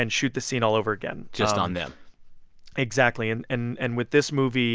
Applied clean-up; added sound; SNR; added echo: none; none; none; none.